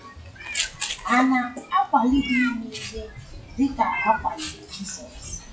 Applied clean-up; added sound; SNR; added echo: classical method WPE with log-MMSE.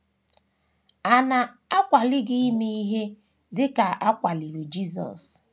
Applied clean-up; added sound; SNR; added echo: none; none; none; none.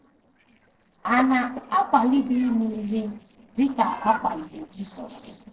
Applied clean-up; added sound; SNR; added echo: neural separator model SepFormer DNS4.